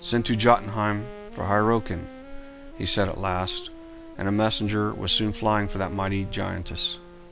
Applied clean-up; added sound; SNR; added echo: none; Wind instrument, woodwind instrument; 17 dB; none.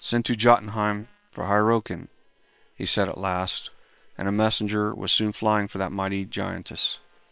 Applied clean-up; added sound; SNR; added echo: neural separator model SepFormer WHAM!.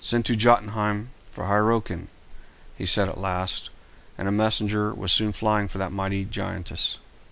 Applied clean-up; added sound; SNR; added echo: none; none; none; none.